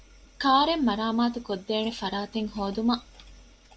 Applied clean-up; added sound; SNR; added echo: none; none; none; none.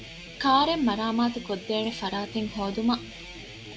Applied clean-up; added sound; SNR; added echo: none; Guitar; 15 dB; none.